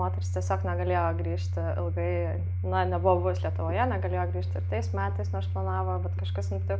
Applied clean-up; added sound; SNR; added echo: none; Domestic sounds, home sounds; -2 dB; none.